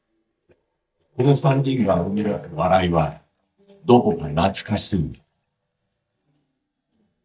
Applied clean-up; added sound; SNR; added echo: neural mask model DeepFilterNet 3.